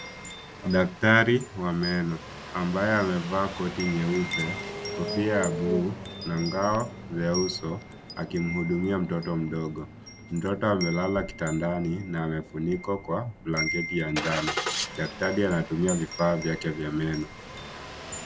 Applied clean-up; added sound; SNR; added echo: none; Wind chime + Engine starting; 8 dB; none.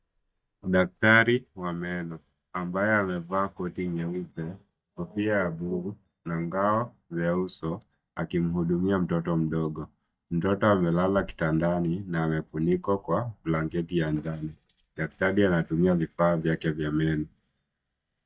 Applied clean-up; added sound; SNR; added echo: neural mask model DeepFilterNet 3.